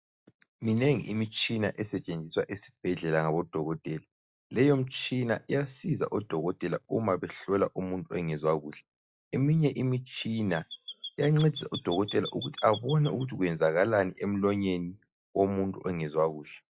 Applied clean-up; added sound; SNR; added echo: classical method log-MMSE.